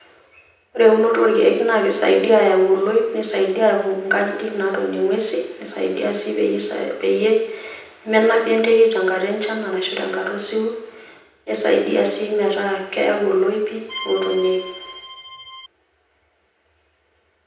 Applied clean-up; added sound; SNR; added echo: none; Accordion; 14 dB; reverberation time 0.8 s.